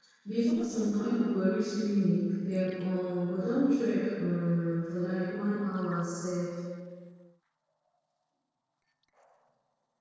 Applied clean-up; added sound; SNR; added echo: neural separator model SepFormer DNS4.